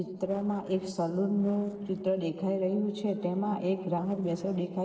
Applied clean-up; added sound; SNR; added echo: neural separator model SepFormer DNS4.